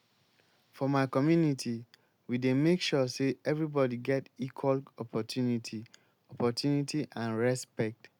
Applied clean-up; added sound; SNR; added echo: none; none; none; none.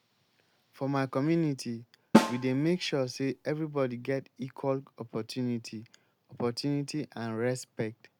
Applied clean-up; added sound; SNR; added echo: none; Snare drum; -2 dB; none.